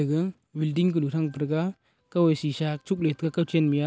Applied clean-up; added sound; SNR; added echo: none; none; none; none.